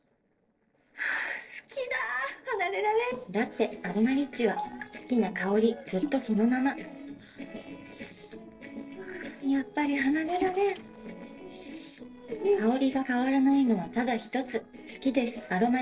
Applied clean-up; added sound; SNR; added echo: neural separator model SepFormer DNS4.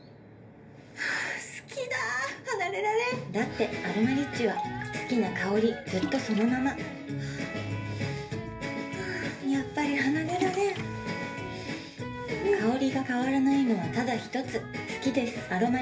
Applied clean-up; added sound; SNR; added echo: none; Splash, splatter; 11 dB; reverberation time 0.3 s.